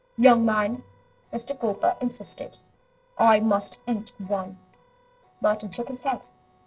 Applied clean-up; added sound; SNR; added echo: neural separator model SepFormer DNS4.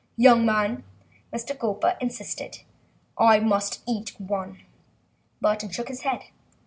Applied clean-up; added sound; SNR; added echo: none; none; none; none.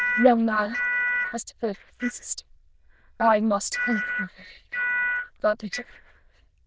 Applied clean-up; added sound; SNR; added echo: neural diffusion model UNIVERSE++.